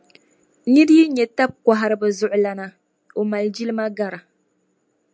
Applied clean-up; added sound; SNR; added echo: none; none; none; none.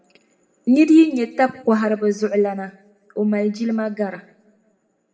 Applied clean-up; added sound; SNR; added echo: none; none; none; reverberation time 0.8 s.